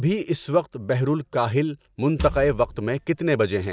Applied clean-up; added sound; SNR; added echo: none; Wood; 11 dB; none.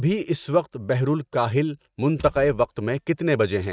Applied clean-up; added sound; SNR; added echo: neural mask model RNNoise.